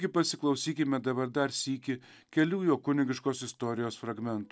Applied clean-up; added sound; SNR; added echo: none; none; none; none.